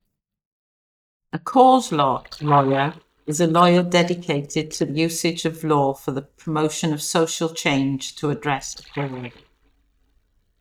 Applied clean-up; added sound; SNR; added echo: neural mask model DeepFilterNet 3.